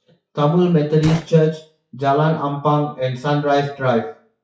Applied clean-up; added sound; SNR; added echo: classical method WPE with log-MMSE.